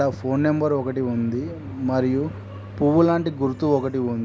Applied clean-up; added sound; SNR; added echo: none; none; none; none.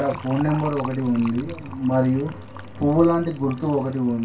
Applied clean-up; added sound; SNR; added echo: none; Fill (with liquid); 18 dB; reverberation time 0.2 s.